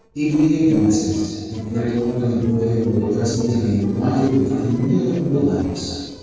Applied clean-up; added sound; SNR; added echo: neural separator model SepFormer DNS4.